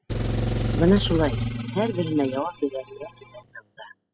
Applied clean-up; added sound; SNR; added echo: classical method spectral subtraction.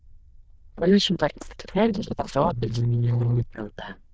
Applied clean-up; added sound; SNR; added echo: neural diffusion model UNIVERSE++.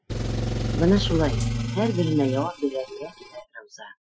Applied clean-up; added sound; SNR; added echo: classical method Wiener filter.